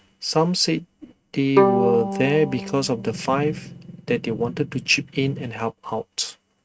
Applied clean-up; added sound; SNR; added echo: neural mask model RNNoise.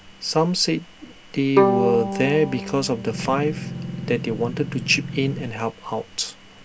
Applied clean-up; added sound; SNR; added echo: none; Bowed string instrument + Engine; 4 dB; none.